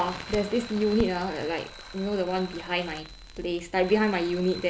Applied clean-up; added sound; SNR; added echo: none; Crackle + Alarm; 14 dB; none.